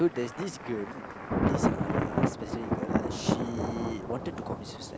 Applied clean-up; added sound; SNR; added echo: none; Thunder; -5 dB; none.